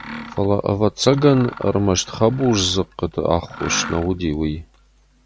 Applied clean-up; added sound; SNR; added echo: none; Mechanisms; 16 dB; none.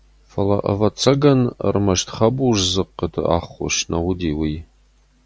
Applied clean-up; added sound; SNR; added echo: none; none; none; none.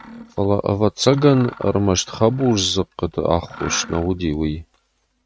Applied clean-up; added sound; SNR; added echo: neural mask model RNNoise.